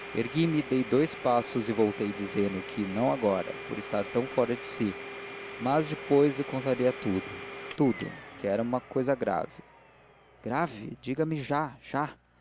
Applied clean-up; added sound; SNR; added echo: none; Domestic sounds, home sounds; 13 dB; none.